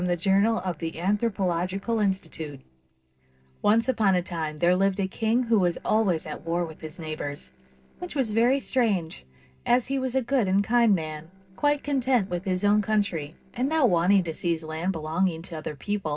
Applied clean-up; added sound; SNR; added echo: neural separator model SepFormer DNS4.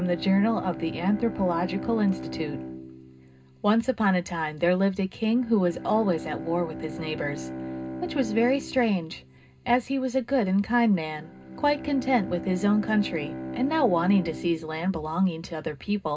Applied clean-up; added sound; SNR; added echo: none; Bowed string instrument; 12 dB; reverberation time 0.2 s.